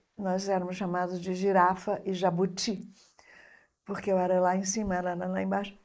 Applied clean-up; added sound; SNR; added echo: neural mask model Resemble Enhance denoiser.